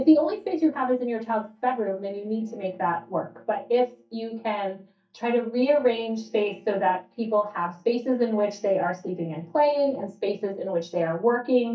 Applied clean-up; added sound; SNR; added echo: neural mask model DeepFilterNet 3.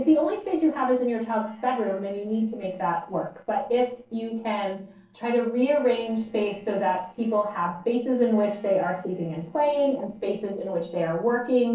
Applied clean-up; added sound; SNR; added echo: neural separator model SepFormer DNS4.